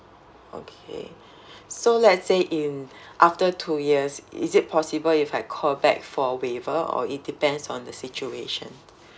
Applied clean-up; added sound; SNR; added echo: none; none; none; none.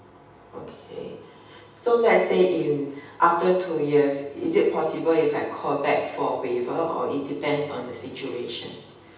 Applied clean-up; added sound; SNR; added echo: none; none; none; reverberation time 0.9 s.